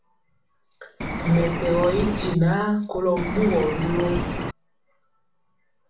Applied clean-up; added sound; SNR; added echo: none; Bird; 3 dB; reverberation time 0.3 s.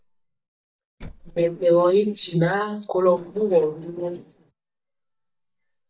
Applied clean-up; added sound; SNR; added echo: neural mask model DeepFilterNet 3.